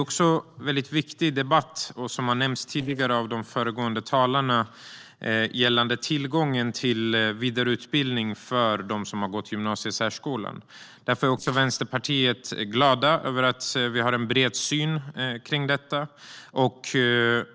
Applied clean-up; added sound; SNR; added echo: neural separator model SepFormer DNS4.